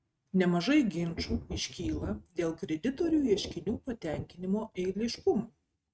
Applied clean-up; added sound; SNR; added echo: neural mask model RNNoise.